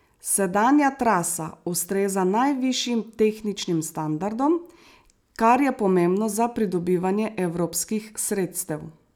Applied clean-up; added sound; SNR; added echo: none; none; none; none.